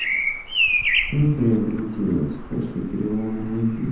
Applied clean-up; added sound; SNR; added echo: none; Bird vocalization, bird call, bird song; 2 dB; reverberation time 0.9 s.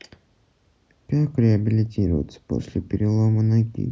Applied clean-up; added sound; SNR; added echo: none; none; none; none.